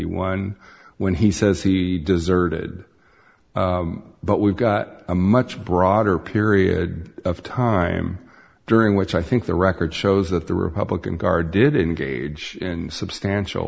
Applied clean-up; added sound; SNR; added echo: none; none; none; none.